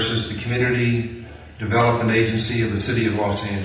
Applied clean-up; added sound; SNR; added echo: none; none; none; reverberation time 0.9 s.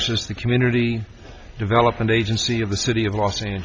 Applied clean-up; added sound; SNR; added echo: none; none; none; none.